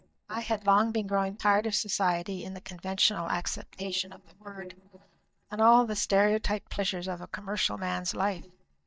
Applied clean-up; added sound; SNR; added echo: neural mask model DeepFilterNet 3.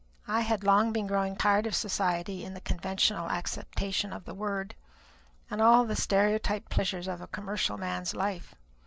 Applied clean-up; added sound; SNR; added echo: none; none; none; none.